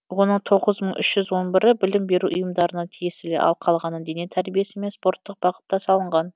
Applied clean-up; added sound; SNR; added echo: none; none; none; none.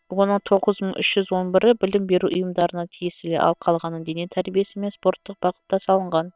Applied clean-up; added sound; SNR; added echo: neural separator model SepFormer WHAM!.